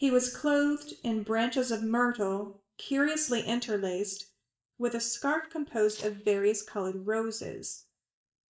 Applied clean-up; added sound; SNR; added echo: neural mask model DeepFilterNet 3.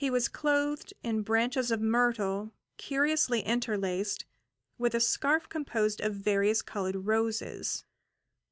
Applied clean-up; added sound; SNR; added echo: none; none; none; none.